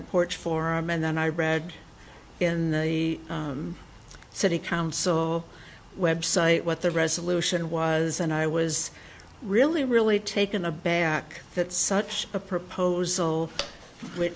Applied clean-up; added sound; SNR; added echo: none; none; none; none.